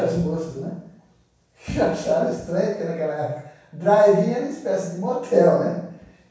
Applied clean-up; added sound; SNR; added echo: none; none; none; reverberation time 0.7 s.